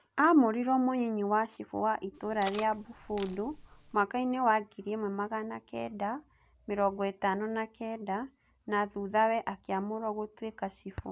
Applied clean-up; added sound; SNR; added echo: none; Cutlery, silverware; 13 dB; none.